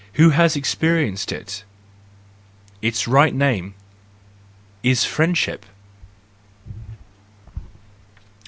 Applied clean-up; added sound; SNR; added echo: none; none; none; none.